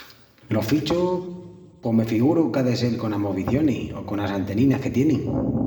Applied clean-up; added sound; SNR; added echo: none; none; none; reverberation time 1.5 s.